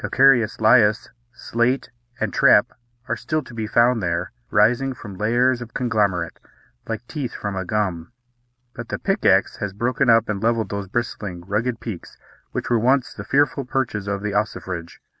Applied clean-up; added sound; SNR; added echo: none; none; none; none.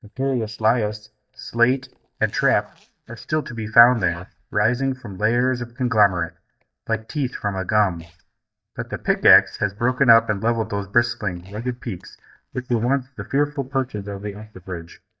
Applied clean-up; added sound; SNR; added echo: neural mask model DeepFilterNet 3.